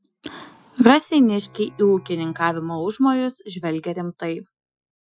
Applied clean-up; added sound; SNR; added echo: classical method Wiener filter.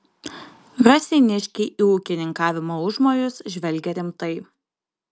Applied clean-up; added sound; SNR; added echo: none; none; none; none.